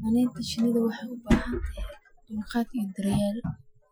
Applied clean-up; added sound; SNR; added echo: classical method Wiener filter.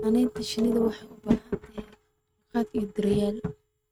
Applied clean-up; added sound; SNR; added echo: neural mask model RNNoise.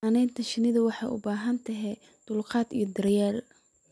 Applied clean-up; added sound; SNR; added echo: none; none; none; none.